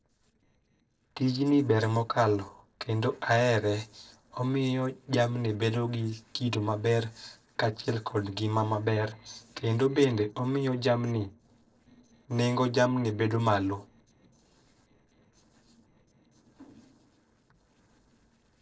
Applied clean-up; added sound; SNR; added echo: neural separator model SepFormer DNS4.